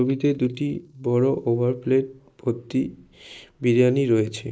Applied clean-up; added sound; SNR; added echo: neural mask model Resemble Enhance denoiser.